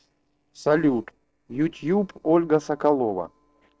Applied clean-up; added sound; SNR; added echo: neural separator model SepFormer DNS4.